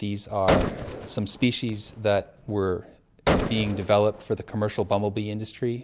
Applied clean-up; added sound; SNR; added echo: none; Gunshot, gunfire; 4 dB; none.